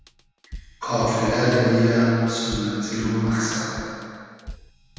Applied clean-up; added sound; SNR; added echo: none; Drum kit; 18 dB; reverberation time 2.1 s.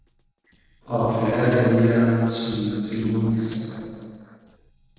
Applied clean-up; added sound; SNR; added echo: neural separator model SepFormer DNS4.